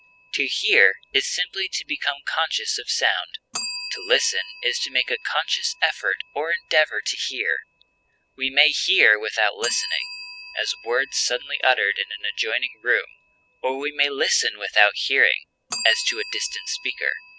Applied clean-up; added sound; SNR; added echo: none; Bell; 15 dB; none.